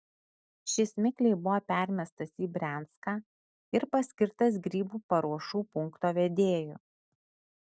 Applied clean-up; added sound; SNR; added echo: none; none; none; none.